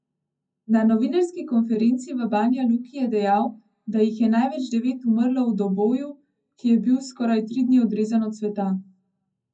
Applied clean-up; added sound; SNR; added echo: none; none; none; reverberation time 0.3 s.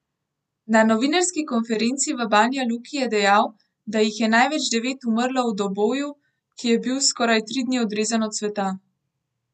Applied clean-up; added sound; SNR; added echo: none; none; none; none.